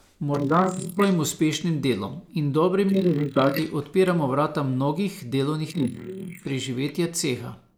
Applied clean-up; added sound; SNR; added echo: neural mask model Resemble Enhance denoiser.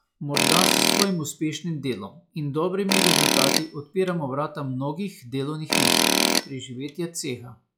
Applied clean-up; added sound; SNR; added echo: classical method log-MMSE.